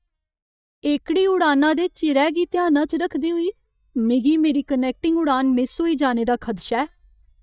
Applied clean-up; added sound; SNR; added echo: neural mask model DeepFilterNet 3.